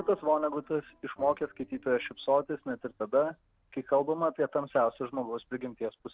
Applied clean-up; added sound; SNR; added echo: neural separator model SepFormer DNS4.